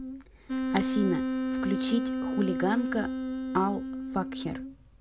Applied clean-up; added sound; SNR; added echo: none; Wind instrument, woodwind instrument; 0 dB; none.